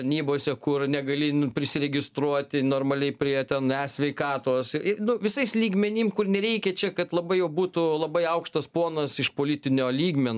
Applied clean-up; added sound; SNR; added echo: none; none; none; none.